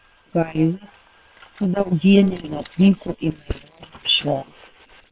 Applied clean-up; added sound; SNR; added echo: neural separator model SepFormer WHAM!.